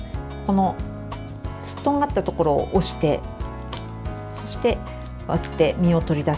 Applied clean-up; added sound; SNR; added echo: none; none; none; none.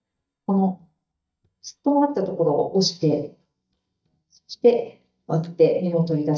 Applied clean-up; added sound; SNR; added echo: neural mask model DeepFilterNet 3.